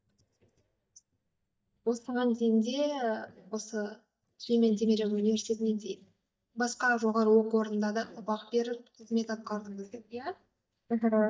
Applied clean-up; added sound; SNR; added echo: neural mask model DeepFilterNet 3.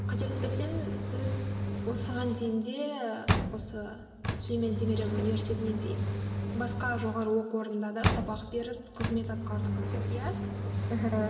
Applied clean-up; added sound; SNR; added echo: none; Engine; -1 dB; reverberation time 1.9 s.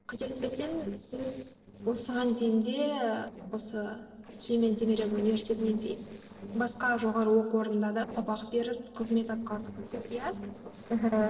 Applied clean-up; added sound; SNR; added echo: neural separator model SepFormer DNS4.